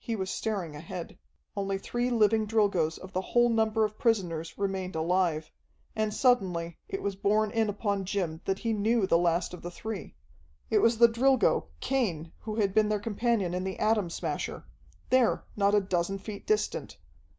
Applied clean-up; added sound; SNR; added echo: none; none; none; none.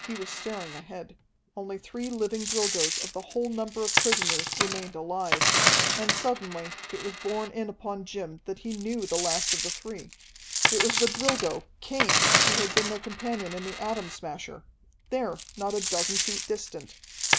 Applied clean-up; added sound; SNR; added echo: none; Coin (dropping); -3 dB; none.